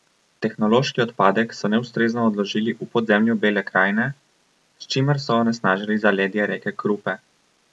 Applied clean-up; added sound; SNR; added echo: none; none; none; none.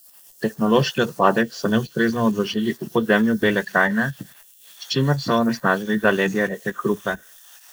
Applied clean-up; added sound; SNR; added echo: neural mask model Resemble Enhance denoiser.